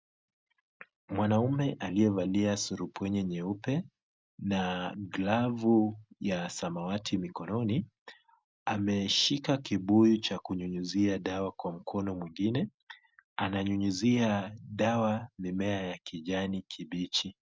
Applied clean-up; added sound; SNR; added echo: none; none; none; none.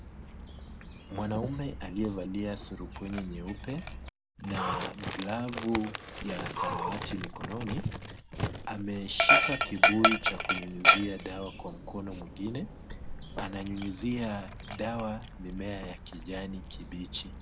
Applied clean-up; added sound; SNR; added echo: none; Dog; -5 dB; none.